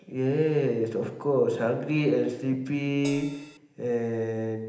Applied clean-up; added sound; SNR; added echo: none; Crash cymbal; 17 dB; reverberation time 0.8 s.